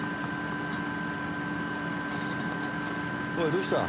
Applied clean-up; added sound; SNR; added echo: none; Engine; -4 dB; none.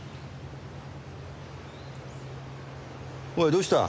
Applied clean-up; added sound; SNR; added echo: none; none; none; none.